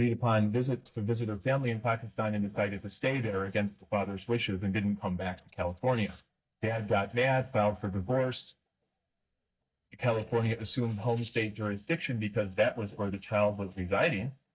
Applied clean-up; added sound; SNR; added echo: neural mask model DeepFilterNet 3.